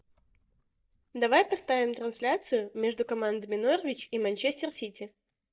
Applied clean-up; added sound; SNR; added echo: neural mask model DeepFilterNet 3.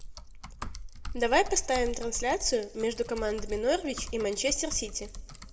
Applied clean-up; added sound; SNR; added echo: none; Typing; 8 dB; reverberation time 1.2 s.